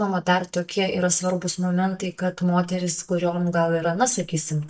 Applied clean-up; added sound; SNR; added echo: neural mask model DeepFilterNet 3.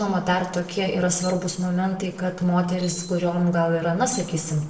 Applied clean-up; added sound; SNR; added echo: neural separator model SepFormer DNS4.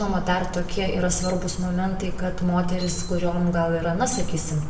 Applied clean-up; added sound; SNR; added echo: none; Chirp, tweet; 7 dB; reverberation time 0.7 s.